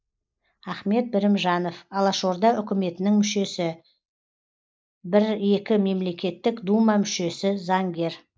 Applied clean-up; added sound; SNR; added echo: neural mask model Resemble Enhance denoiser.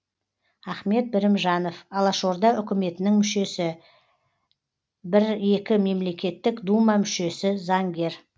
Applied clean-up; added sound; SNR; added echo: none; none; none; none.